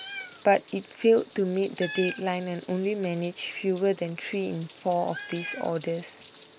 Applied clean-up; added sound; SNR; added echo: none; Meow; 14 dB; none.